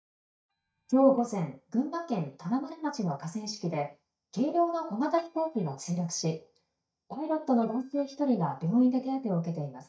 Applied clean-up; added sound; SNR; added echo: neural mask model DeepFilterNet 3.